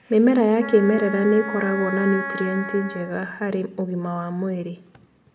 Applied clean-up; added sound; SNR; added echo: none; Wind instrument, woodwind instrument; 10 dB; none.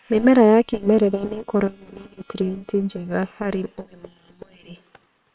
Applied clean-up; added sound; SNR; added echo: neural separator model SepFormer WHAM!.